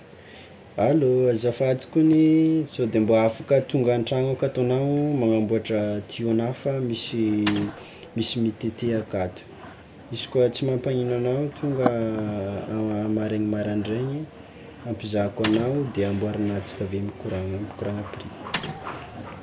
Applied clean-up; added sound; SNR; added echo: none; Mechanisms; 10 dB; none.